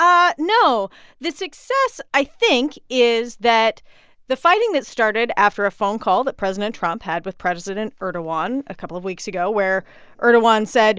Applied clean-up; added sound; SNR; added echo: none; none; none; none.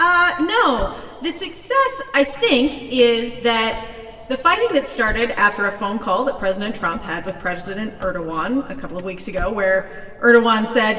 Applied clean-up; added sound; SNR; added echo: none; Car; 18 dB; reverberation time 1.9 s.